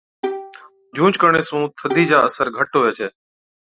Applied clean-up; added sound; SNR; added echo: classical method Wiener filter.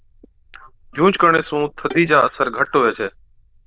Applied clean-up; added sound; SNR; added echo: neural diffusion model UNIVERSE++.